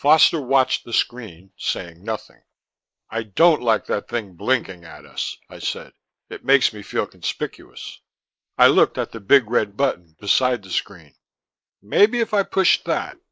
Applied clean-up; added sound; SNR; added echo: neural mask model Resemble Enhance denoiser.